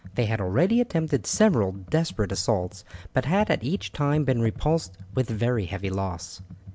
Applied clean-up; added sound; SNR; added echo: none; Computer keyboard; 18 dB; none.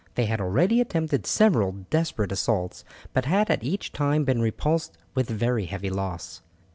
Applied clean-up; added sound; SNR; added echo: none; none; none; none.